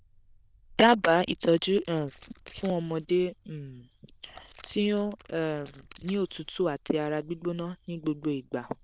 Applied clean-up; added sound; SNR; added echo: neural diffusion model UNIVERSE++.